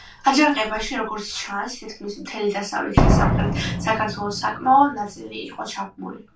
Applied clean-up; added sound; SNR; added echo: none; Slam; 2 dB; reverberation time 0.2 s.